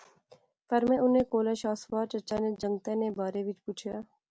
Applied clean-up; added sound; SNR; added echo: none; none; none; none.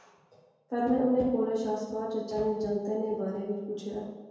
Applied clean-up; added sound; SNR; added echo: none; none; none; reverberation time 1.2 s.